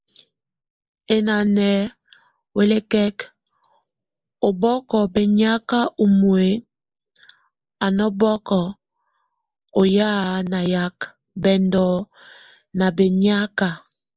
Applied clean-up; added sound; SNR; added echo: neural mask model Resemble Enhance denoiser.